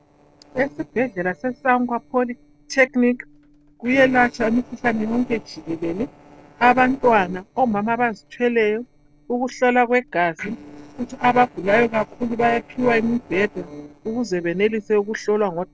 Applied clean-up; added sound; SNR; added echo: neural separator model SepFormer DNS4.